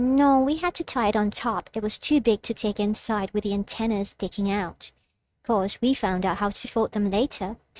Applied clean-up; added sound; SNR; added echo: neural mask model RNNoise.